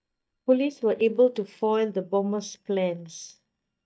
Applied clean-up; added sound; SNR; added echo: neural mask model DeepFilterNet 3.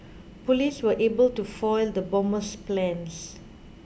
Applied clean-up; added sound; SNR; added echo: none; none; none; none.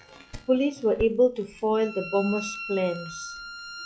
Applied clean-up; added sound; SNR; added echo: classical method log-MMSE.